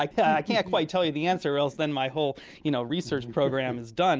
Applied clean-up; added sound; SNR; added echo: none; none; none; none.